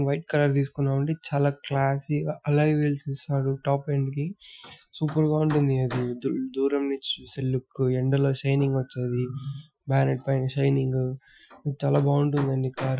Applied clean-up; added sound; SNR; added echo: classical method Wiener filter.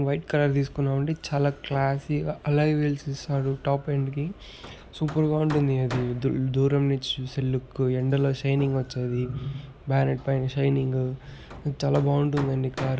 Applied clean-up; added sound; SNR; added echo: none; Hammer; 19 dB; none.